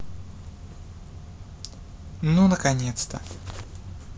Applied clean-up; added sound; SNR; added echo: none; none; none; none.